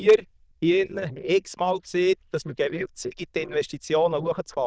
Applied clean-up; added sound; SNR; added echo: neural diffusion model UNIVERSE++.